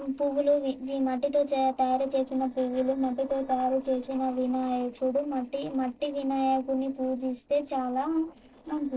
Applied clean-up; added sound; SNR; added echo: neural separator model SepFormer DNS4.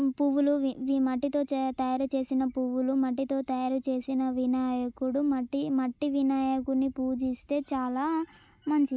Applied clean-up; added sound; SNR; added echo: none; none; none; none.